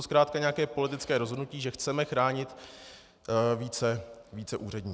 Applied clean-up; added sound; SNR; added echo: none; none; none; none.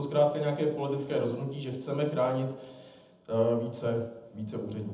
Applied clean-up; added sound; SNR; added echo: none; none; none; reverberation time 0.8 s.